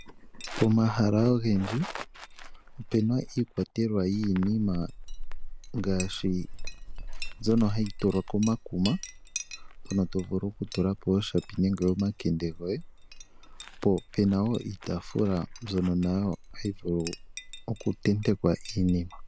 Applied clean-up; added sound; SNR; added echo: none; Chink, clink; 10 dB; none.